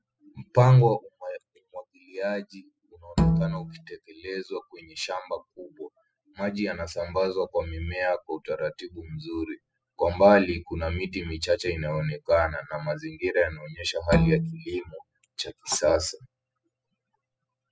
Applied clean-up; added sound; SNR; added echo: classical method spectral subtraction.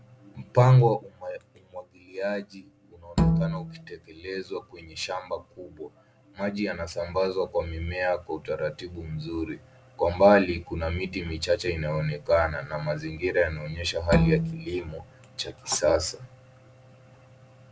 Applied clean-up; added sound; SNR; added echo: none; Bowed string instrument; -1 dB; none.